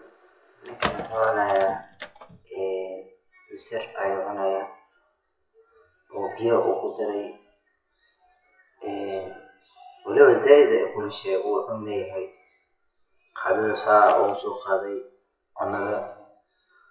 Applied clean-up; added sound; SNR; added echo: classical method WPE with log-MMSE.